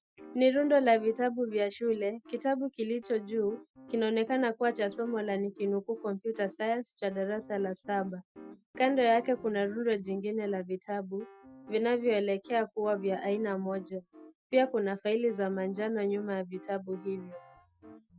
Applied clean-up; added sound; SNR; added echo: classical method Wiener filter.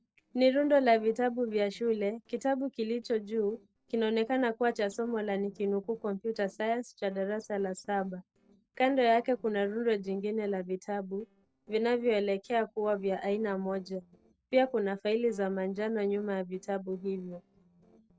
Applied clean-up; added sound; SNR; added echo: neural separator model SepFormer DNS4.